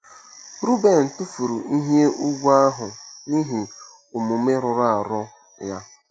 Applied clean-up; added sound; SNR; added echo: none; none; none; none.